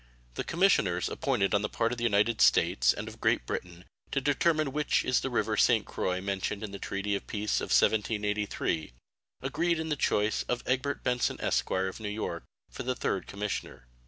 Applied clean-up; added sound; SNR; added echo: none; none; none; none.